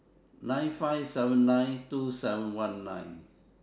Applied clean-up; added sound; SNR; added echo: none; none; none; none.